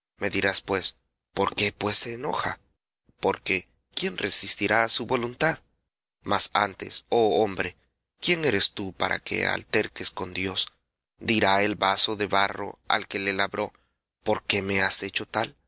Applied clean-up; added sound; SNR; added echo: none; none; none; none.